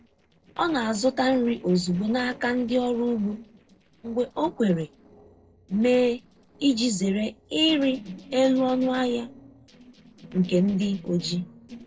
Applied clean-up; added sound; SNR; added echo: neural separator model SepFormer DNS4.